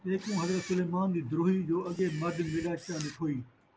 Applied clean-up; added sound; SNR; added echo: none; Camera; 17 dB; none.